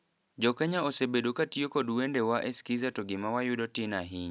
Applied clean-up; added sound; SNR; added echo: none; none; none; none.